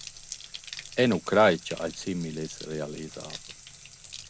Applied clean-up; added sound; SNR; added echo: none; Bathtub (filling or washing); 15 dB; none.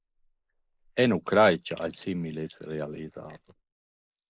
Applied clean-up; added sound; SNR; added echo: neural mask model Resemble Enhance denoiser.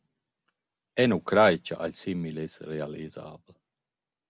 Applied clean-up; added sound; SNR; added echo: none; none; none; none.